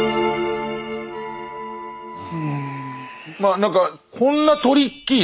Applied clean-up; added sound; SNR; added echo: none; Wind instrument, woodwind instrument; 16 dB; none.